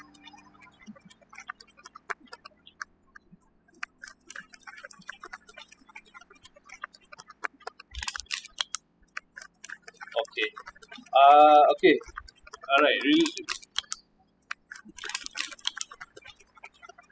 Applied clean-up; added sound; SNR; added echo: classical method spectral subtraction.